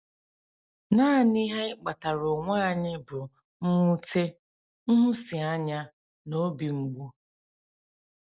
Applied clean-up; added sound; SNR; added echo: none; none; none; none.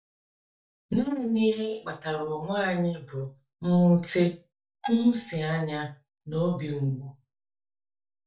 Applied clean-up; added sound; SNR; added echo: neural mask model DeepFilterNet 3.